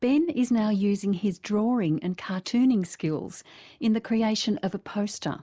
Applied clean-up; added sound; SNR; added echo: neural mask model Resemble Enhance denoiser.